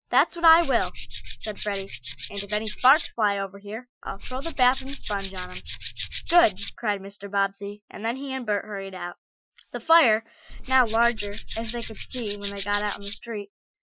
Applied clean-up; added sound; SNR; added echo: classical method Wiener filter.